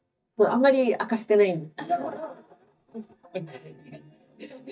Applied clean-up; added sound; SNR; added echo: neural mask model DeepFilterNet 3.